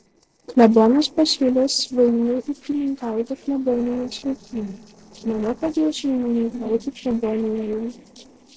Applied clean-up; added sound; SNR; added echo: neural separator model SepFormer DNS4.